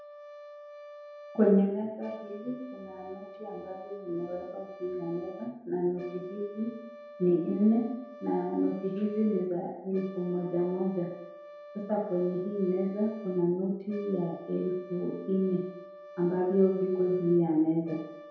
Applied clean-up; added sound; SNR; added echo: none; Brass instrument; 17 dB; reverberation time 1.0 s.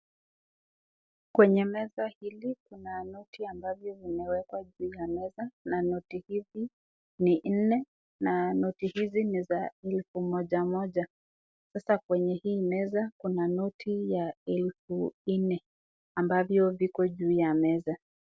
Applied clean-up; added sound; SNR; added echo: none; none; none; none.